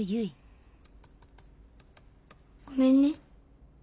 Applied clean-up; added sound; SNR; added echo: none; none; none; none.